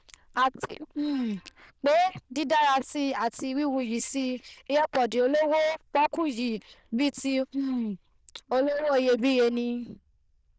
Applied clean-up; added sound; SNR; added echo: neural diffusion model UNIVERSE++.